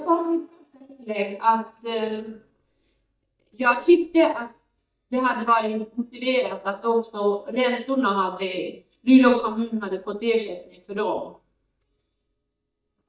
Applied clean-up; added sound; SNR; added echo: neural mask model DeepFilterNet 3.